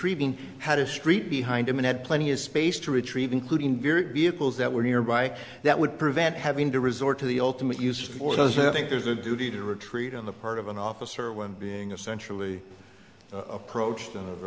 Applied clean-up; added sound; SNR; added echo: none; none; none; none.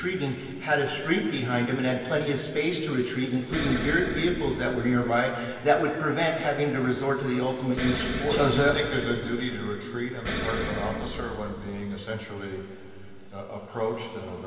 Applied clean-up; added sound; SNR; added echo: none; Explosion; 7 dB; reverberation time 2.6 s.